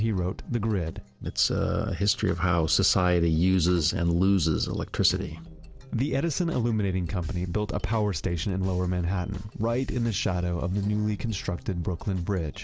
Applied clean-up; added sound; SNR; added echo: neural separator model SepFormer DNS4.